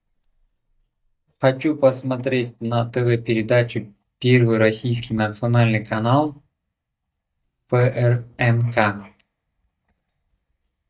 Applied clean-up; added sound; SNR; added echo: neural mask model DeepFilterNet 3.